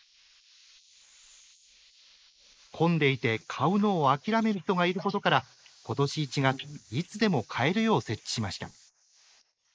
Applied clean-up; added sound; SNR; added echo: neural mask model Resemble Enhance denoiser.